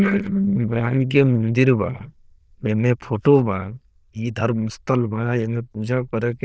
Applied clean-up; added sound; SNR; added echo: neural diffusion model UNIVERSE++.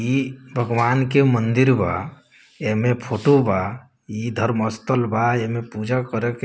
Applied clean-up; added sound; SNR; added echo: none; none; none; none.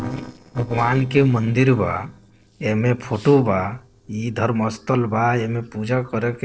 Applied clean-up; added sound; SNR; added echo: neural separator model SepFormer DNS4.